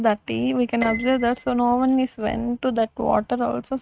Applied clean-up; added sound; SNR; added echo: neural mask model RNNoise.